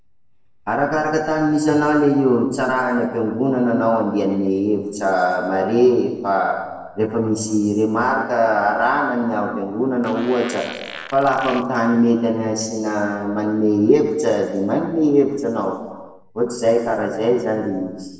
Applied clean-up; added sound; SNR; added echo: neural separator model SepFormer DNS4.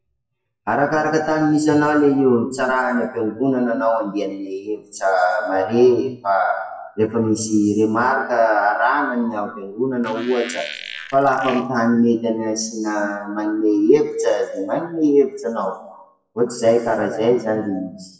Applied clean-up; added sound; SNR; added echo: classical method WPE with log-MMSE.